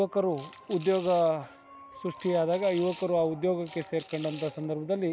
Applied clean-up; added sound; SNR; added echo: none; Rattle / Rattle (instrument); 14 dB; none.